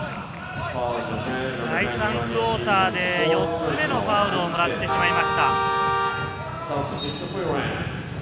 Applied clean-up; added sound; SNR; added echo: none; none; none; none.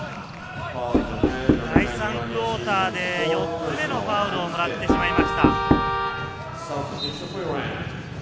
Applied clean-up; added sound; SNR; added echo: none; Knock; 2 dB; none.